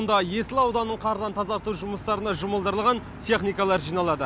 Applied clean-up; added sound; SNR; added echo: none; none; none; none.